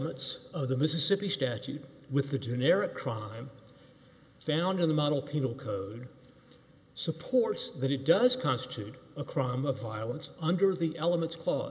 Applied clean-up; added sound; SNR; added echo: none; none; none; none.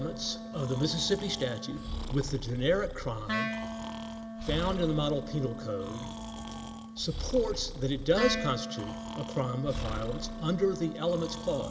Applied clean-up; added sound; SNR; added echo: none; Breathing + Wind instrument, woodwind instrument; 6 dB; none.